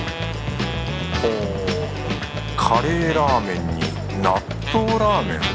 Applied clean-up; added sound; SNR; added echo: none; none; none; none.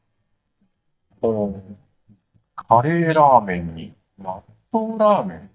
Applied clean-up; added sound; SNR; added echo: neural mask model DeepFilterNet 3.